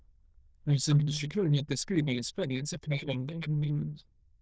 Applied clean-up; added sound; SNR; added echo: neural diffusion model UNIVERSE++.